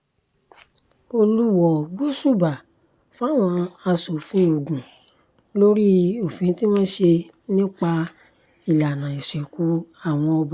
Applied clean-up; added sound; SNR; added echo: none; none; none; none.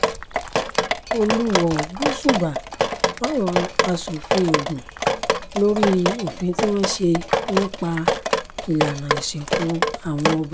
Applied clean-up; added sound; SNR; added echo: none; Drip; 0 dB; none.